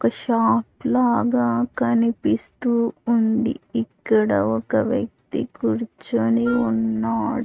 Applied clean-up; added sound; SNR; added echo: neural mask model RNNoise.